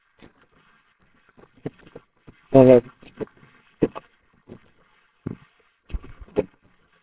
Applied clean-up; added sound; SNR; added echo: neural separator model SepFormer WHAMR!.